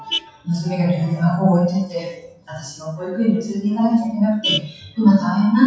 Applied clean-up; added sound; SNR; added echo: classical method WPE with log-MMSE.